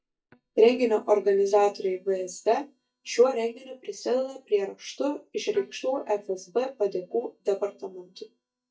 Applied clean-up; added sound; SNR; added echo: neural mask model DeepFilterNet 3.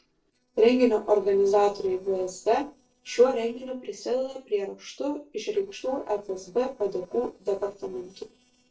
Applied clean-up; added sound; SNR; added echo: neural separator model SepFormer DNS4.